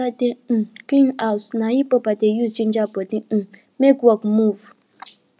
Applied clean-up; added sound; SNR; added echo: none; none; none; none.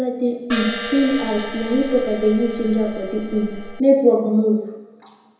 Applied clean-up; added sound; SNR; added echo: none; Crash cymbal; 10 dB; reverberation time 1.0 s.